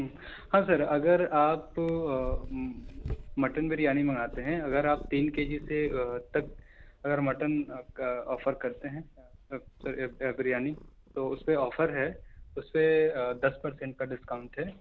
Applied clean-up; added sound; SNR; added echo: none; Purr; 15 dB; none.